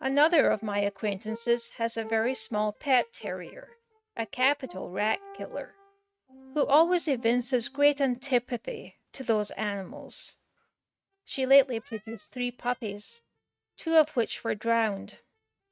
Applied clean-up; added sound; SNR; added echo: neural mask model RNNoise.